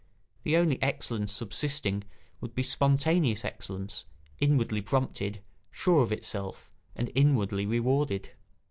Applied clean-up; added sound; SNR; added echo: none; none; none; none.